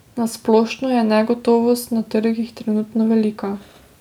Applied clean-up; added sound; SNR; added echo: none; none; none; none.